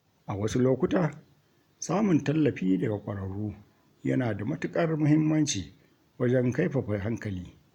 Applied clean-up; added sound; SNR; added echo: none; none; none; none.